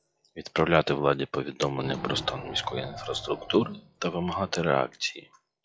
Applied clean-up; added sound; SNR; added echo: classical method log-MMSE.